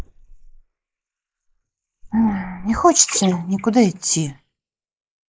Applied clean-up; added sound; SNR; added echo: neural mask model Resemble Enhance denoiser.